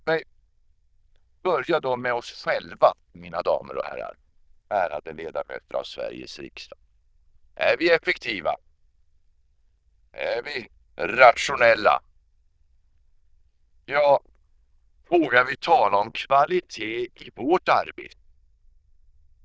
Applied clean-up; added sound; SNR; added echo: neural diffusion model UNIVERSE++.